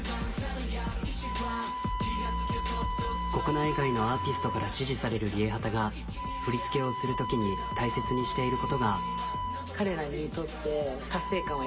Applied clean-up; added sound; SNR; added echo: none; Wind instrument, woodwind instrument; 5 dB; reverberation time 1.7 s.